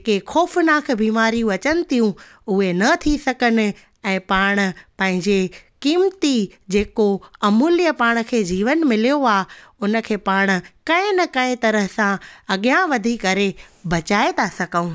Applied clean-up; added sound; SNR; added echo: none; none; none; none.